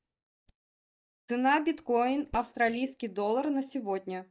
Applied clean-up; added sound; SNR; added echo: neural mask model DeepFilterNet 3.